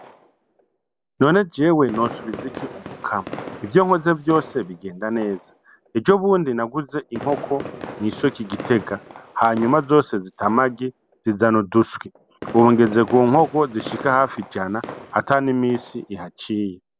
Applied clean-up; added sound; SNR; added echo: none; Fireworks; 17 dB; none.